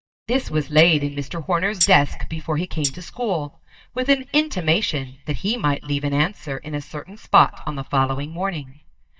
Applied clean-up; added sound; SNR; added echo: neural mask model DeepFilterNet 3.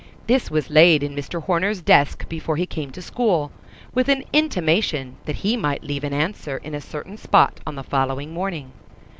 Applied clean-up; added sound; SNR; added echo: none; none; none; none.